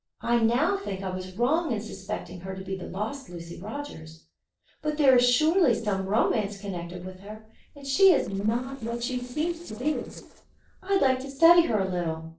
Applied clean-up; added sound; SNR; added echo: neural separator model SepFormer DNS4.